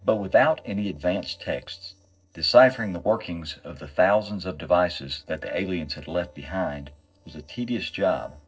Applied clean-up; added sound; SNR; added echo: neural separator model SepFormer DNS4.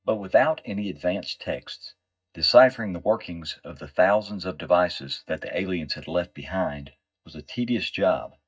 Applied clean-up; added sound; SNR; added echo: neural mask model DeepFilterNet 3.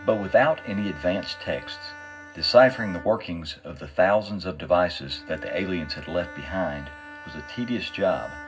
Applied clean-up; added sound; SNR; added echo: none; Bowed string instrument; 17 dB; reverberation time 0.4 s.